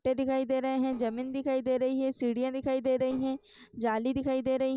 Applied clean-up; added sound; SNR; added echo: neural separator model SepFormer DNS4.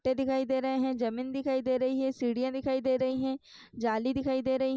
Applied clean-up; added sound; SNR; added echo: neural mask model Resemble Enhance denoiser.